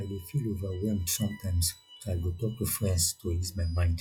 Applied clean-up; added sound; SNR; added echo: classical method log-MMSE.